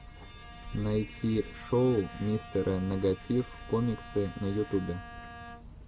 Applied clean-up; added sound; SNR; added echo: none; Bowed string instrument; 17 dB; none.